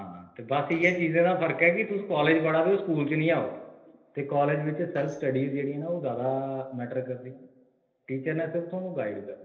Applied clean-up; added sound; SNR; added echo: neural separator model SepFormer DNS4.